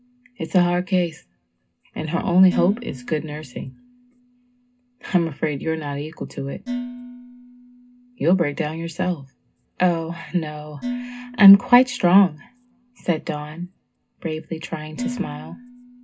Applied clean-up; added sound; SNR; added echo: none; Dishes, pots, and pans; 15 dB; reverberation time 0.2 s.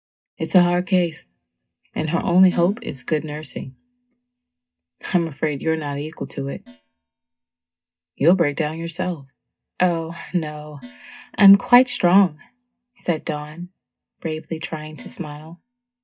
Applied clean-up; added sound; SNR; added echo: neural mask model DeepFilterNet 3.